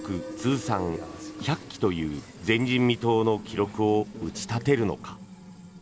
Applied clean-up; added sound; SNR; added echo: none; Fill (with liquid); 15 dB; none.